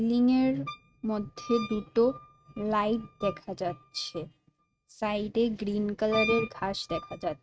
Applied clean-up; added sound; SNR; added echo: neural mask model RNNoise.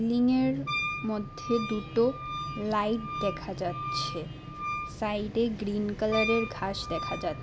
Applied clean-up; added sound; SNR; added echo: none; Wind instrument, woodwind instrument; 8 dB; none.